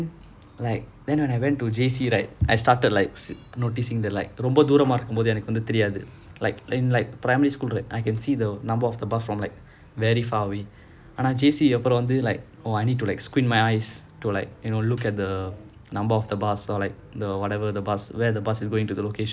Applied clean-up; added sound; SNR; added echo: none; none; none; none.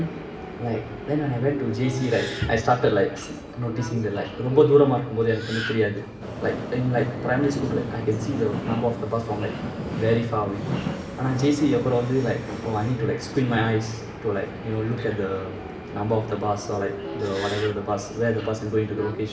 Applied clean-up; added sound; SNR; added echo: none; Subway, metro, underground; 9 dB; reverberation time 0.8 s.